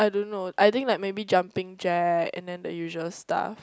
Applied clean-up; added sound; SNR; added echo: none; none; none; none.